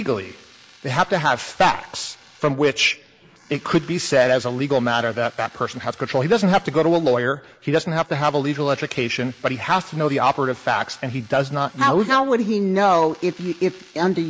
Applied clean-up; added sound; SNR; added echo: neural mask model Resemble Enhance denoiser.